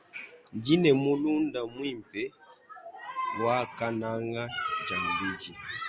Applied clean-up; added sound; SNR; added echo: none; none; none; none.